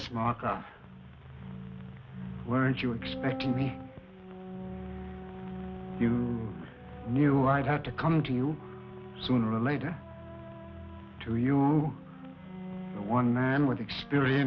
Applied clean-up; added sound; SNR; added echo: none; none; none; none.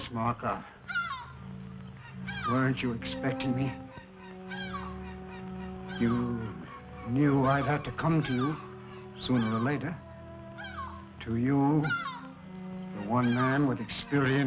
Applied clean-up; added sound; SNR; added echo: none; Bird vocalization, bird call, bird song; 12 dB; none.